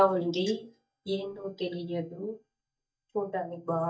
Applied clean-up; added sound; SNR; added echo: neural mask model DeepFilterNet 3.